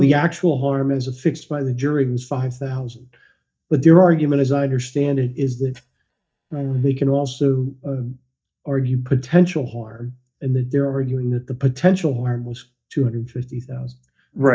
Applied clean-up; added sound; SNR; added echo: neural mask model DeepFilterNet 3.